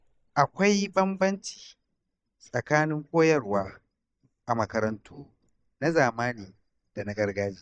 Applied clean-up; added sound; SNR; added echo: neural mask model DeepFilterNet 3.